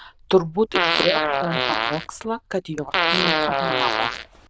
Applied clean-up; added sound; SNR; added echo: neural diffusion model UNIVERSE++.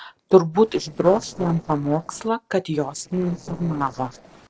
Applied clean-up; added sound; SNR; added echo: neural separator model SepFormer DNS4.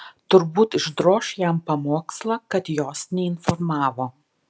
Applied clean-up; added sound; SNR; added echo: none; none; none; none.